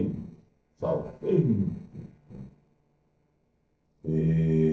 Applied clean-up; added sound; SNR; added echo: neural separator model SepFormer DNS4.